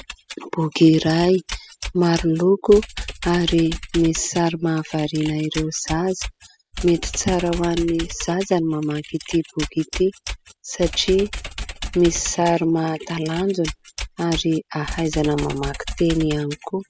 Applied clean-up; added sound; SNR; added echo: classical method spectral subtraction.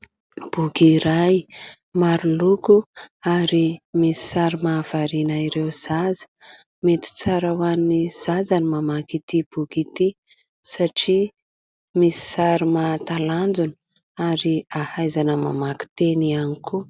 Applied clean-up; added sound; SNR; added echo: none; none; none; none.